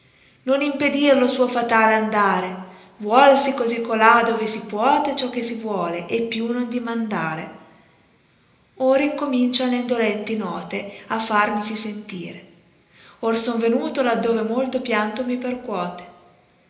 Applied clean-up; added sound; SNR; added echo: none; none; none; reverberation time 1.0 s.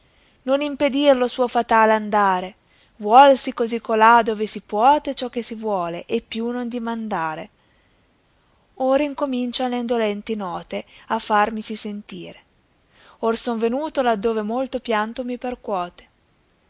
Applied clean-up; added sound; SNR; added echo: none; none; none; none.